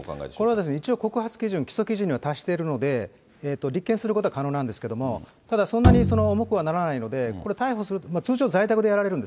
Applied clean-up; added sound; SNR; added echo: none; Bowed string instrument; -2 dB; none.